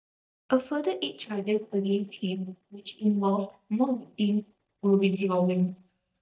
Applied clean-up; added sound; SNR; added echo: neural mask model DeepFilterNet 3.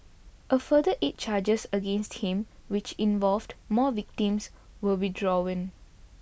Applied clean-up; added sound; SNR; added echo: none; none; none; none.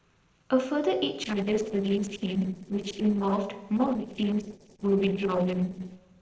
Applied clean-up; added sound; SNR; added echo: neural separator model SepFormer DNS4.